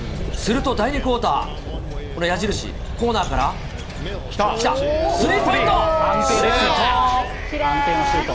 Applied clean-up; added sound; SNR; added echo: none; Train; 8 dB; none.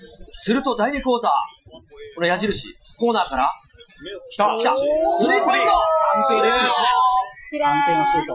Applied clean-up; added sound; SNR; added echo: classical method Wiener filter.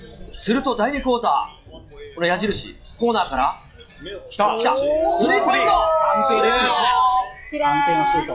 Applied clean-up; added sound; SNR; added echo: classical method log-MMSE.